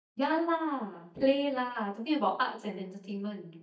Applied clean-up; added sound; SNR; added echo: neural mask model DeepFilterNet 3.